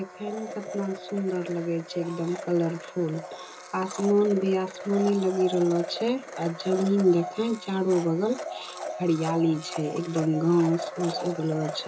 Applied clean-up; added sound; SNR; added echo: none; Domestic sounds, home sounds; 11 dB; reverberation time 0.2 s.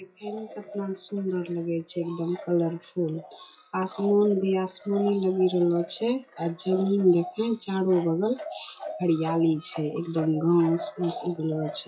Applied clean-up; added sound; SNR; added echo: classical method WPE with log-MMSE.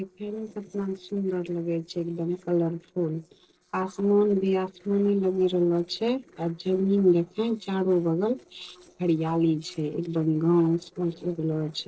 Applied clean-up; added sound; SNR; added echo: neural separator model SepFormer DNS4.